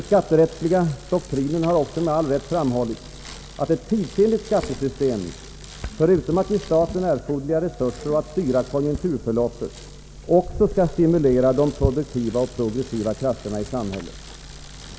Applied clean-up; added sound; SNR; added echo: none; Bicycle; 17 dB; none.